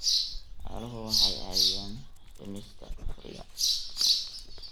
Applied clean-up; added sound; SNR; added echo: none; Dog; 7 dB; none.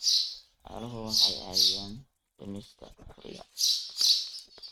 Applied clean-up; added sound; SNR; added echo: neural mask model RNNoise.